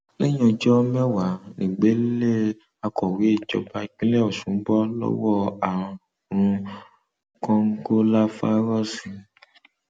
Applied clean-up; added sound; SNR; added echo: none; none; none; none.